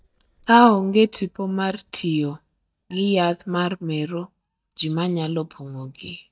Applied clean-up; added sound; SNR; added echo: neural mask model DeepFilterNet 3.